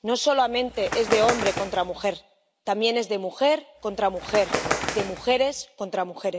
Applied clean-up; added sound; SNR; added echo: none; Bird; 7 dB; none.